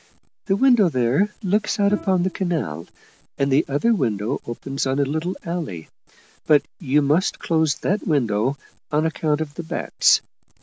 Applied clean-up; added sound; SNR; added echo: none; Bowed string instrument; 20 dB; none.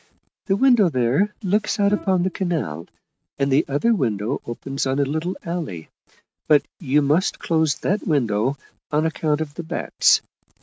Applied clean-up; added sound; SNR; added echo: neural mask model RNNoise.